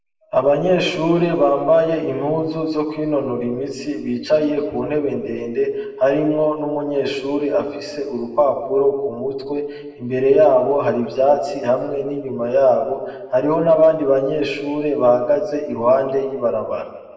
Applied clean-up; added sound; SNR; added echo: none; none; none; reverberation time 1.2 s.